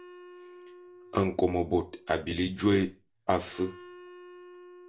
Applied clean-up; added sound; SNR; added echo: none; Wind instrument, woodwind instrument; 20 dB; reverberation time 0.3 s.